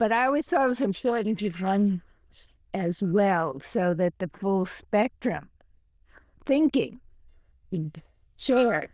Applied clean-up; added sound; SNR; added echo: neural diffusion model UNIVERSE++.